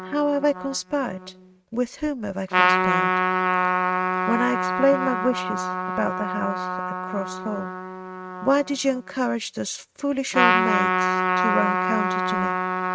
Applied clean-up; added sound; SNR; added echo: neural mask model RNNoise.